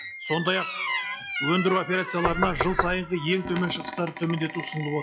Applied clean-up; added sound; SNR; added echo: classical method log-MMSE.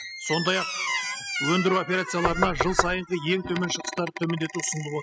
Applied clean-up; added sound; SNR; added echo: classical method spectral subtraction.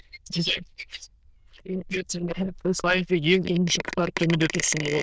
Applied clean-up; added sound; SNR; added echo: neural diffusion model UNIVERSE++.